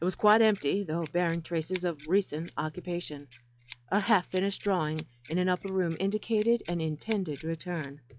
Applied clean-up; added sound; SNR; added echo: classical method log-MMSE.